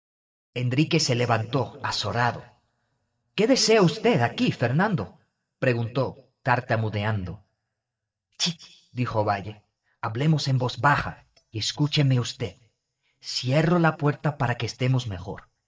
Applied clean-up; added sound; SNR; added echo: neural mask model DeepFilterNet 3.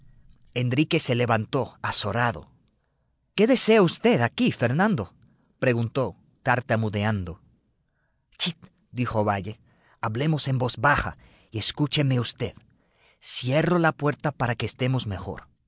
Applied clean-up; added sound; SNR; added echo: none; none; none; none.